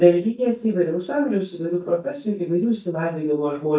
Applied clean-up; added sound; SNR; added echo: neural mask model DeepFilterNet 3.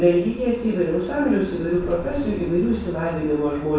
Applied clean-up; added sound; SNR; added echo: none; Bus; 15 dB; reverberation time 0.7 s.